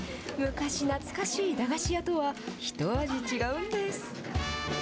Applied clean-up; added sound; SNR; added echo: none; none; none; none.